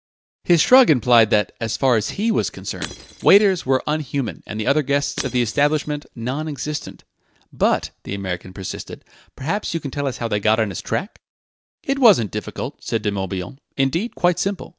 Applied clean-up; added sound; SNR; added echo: none; Shatter / Crushing; 18 dB; none.